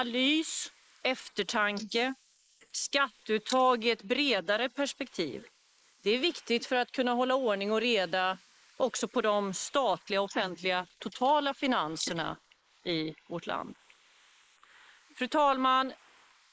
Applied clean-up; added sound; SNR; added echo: neural mask model Resemble Enhance denoiser.